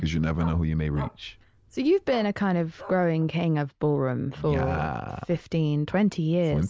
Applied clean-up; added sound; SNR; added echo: none; Bark; 18 dB; none.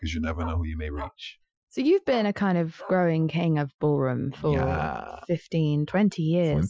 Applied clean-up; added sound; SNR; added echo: classical method Wiener filter.